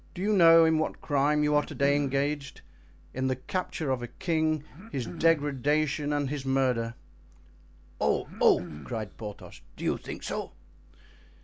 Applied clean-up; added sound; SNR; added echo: none; Cough; 14 dB; none.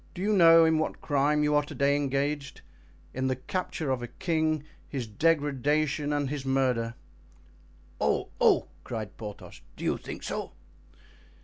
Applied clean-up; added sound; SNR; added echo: none; none; none; none.